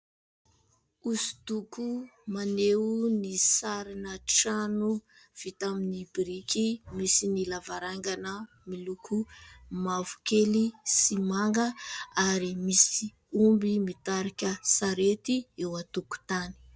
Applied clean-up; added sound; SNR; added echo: none; none; none; none.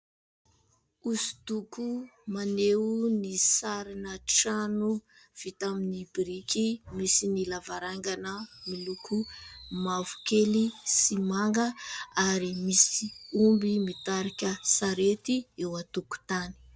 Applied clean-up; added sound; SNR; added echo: none; Fireworks; 19 dB; none.